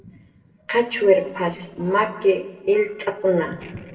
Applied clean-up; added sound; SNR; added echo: neural separator model SepFormer DNS4.